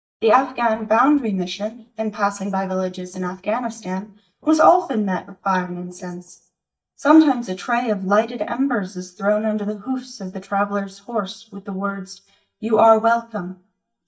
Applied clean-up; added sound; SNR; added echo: neural mask model DeepFilterNet 3.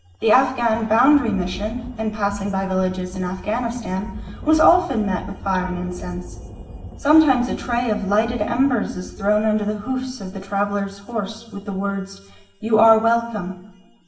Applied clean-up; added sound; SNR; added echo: none; Thunder; 17 dB; reverberation time 0.7 s.